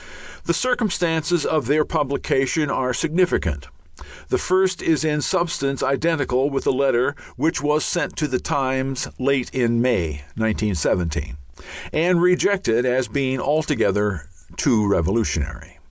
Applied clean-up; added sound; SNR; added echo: none; none; none; none.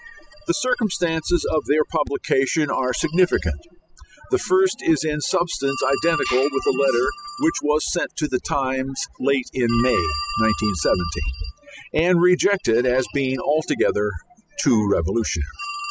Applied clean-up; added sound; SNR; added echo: classical method spectral subtraction.